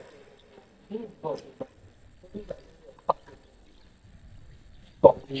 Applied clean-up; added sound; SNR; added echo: neural mask model DeepFilterNet 3.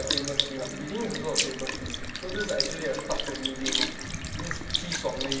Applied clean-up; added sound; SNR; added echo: none; Sink (filling or washing) / Liquid; -2 dB; reverberation time 1.9 s.